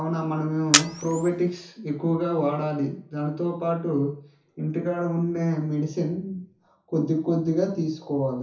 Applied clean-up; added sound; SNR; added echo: none; Camera; 1 dB; reverberation time 0.9 s.